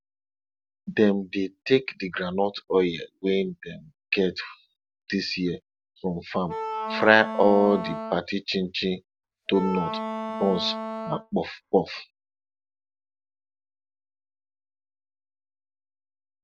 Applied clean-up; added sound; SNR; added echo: none; Wind instrument, woodwind instrument; 6 dB; none.